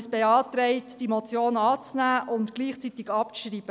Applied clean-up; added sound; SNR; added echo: none; none; none; none.